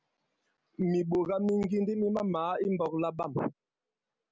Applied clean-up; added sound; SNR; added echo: none; none; none; none.